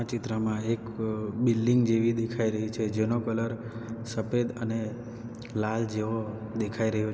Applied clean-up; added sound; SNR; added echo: none; none; none; none.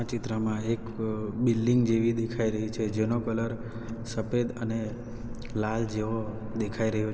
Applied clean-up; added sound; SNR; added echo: none; Clock; 12 dB; none.